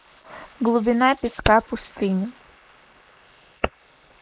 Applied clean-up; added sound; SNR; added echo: neural mask model Resemble Enhance denoiser.